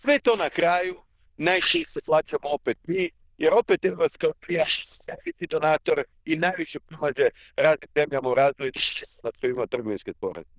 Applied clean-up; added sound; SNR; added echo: neural diffusion model UNIVERSE++.